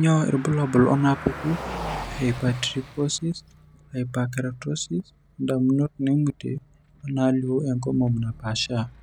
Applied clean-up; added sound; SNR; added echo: none; Car passing by; 15 dB; none.